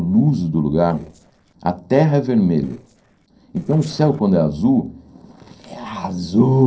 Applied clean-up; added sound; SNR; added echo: neural separator model SepFormer DNS4.